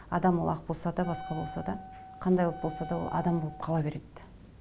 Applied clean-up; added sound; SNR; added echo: none; Wind instrument, woodwind instrument; 13 dB; none.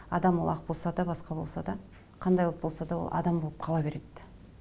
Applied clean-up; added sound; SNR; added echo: none; none; none; none.